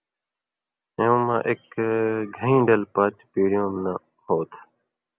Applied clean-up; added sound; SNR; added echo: none; none; none; none.